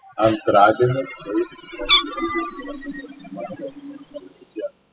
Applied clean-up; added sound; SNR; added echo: classical method spectral subtraction.